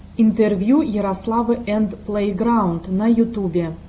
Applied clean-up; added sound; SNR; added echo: none; none; none; none.